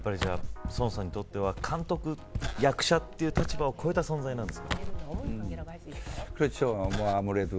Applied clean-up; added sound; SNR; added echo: none; Walk, footsteps; 5 dB; none.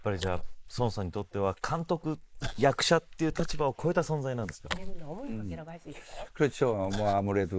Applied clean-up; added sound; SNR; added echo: neural mask model Resemble Enhance denoiser.